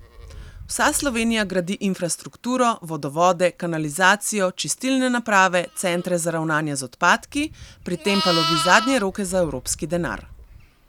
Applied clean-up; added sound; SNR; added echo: none; Livestock, farm animals, working animals; 11 dB; none.